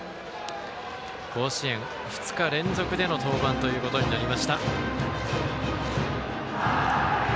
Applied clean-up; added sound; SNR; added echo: none; none; none; none.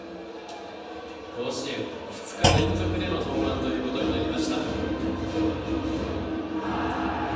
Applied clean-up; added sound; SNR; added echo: none; Thump, thud; 3 dB; reverberation time 1.1 s.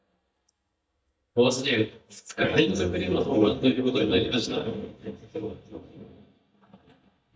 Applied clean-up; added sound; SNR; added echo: neural mask model DeepFilterNet 3.